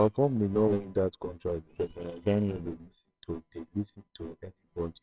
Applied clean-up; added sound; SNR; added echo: neural separator model SepFormer WHAMR!.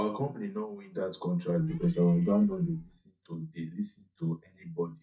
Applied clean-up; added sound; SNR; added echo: neural mask model DeepFilterNet 3.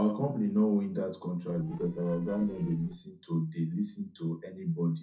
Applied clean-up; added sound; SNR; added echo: neural separator model SepFormer DNS4.